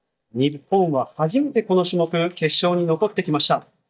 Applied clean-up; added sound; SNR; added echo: neural mask model DeepFilterNet 3.